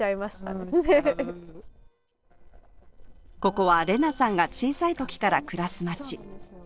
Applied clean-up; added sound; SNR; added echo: neural separator model SepFormer DNS4.